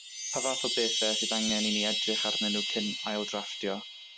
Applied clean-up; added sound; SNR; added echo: none; Chime; -2 dB; none.